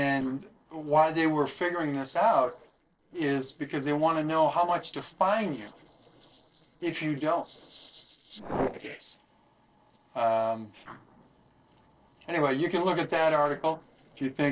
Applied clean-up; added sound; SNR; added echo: neural separator model SepFormer DNS4.